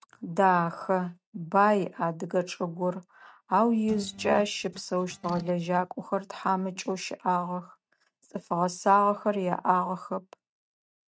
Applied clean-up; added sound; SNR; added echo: neural mask model RNNoise.